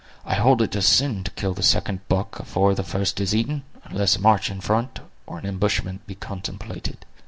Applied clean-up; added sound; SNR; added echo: none; none; none; none.